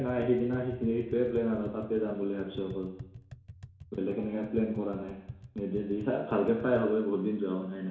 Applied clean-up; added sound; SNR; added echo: none; Tap; 16 dB; reverberation time 0.7 s.